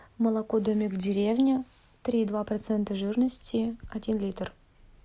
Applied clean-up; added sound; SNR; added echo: none; none; none; none.